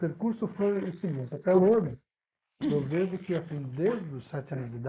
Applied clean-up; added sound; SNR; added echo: neural mask model Resemble Enhance denoiser.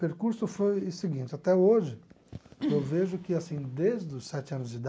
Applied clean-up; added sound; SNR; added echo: none; none; none; none.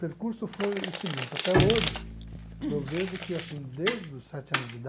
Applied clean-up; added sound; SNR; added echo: none; Domestic sounds, home sounds + Bowed string instrument; -1 dB; none.